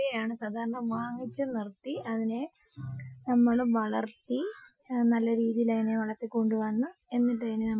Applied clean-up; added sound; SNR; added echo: classical method Wiener filter.